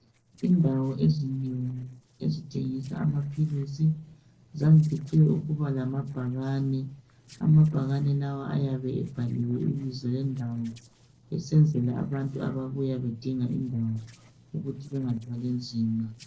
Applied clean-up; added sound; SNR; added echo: neural separator model SepFormer DNS4.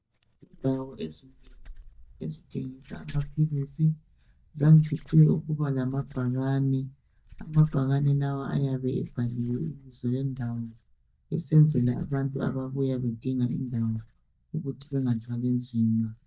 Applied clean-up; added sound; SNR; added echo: neural mask model DeepFilterNet 3.